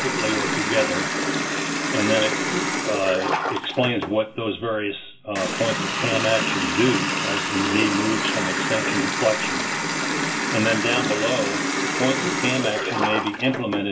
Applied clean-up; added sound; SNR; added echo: none; Water tap, faucet; 0 dB; reverberation time 0.1 s.